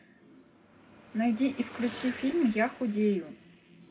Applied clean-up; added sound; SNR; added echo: none; Car passing by / Traffic noise, roadway noise / Engine; 18 dB; reverberation time 0.2 s.